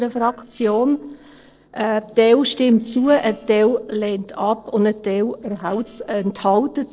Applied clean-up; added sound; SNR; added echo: neural separator model SepFormer DNS4.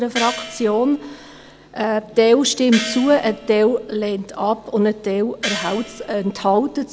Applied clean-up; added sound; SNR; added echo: none; Gong; 11 dB; none.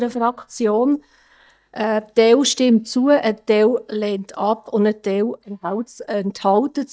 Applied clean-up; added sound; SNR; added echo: neural mask model DeepFilterNet 3.